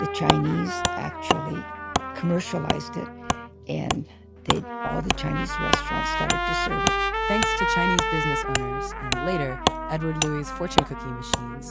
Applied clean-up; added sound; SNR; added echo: none; Trumpet + Wood; -3 dB; none.